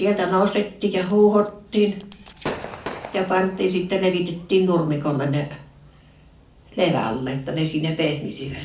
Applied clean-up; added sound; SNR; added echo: none; Gunshot, gunfire / Fireworks; 18 dB; reverberation time 0.4 s.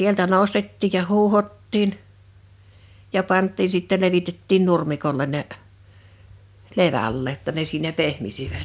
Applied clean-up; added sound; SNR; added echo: none; none; none; none.